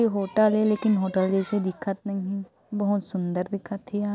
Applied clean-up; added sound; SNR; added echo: none; none; none; none.